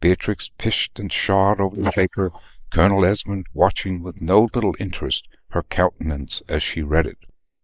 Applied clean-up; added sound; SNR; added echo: neural mask model Resemble Enhance denoiser.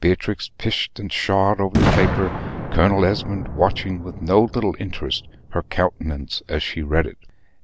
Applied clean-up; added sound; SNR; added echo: none; Boom; 6 dB; none.